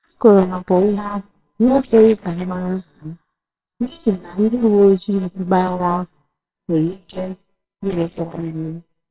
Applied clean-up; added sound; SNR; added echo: neural separator model SepFormer WHAMR!.